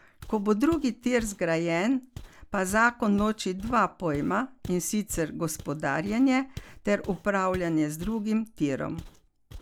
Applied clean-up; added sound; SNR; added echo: none; Walk, footsteps; 18 dB; none.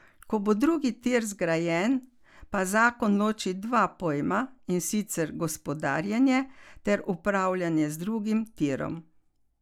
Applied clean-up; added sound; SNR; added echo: none; none; none; none.